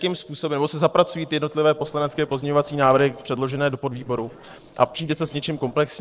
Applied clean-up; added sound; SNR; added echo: neural separator model SepFormer DNS4.